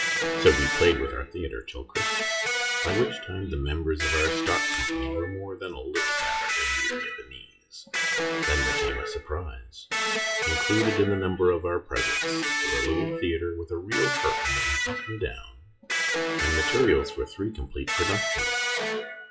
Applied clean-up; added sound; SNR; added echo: classical method WPE with log-MMSE.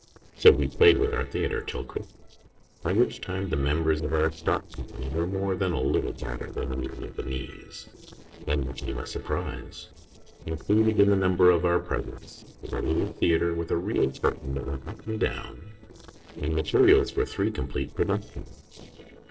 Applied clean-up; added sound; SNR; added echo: neural separator model SepFormer DNS4.